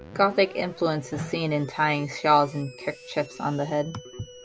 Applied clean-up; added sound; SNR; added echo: none; Keyboard (musical) + Screech; 19 dB; none.